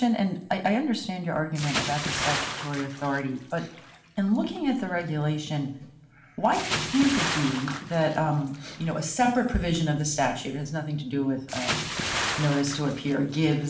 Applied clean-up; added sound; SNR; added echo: none; Bathtub (filling or washing) / Splash, splatter; 8 dB; reverberation time 0.8 s.